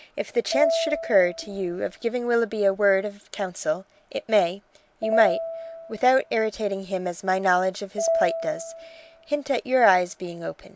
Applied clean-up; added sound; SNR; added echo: none; Piano; 5 dB; none.